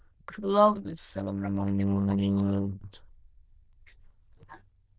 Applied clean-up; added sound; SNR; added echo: neural diffusion model UNIVERSE++.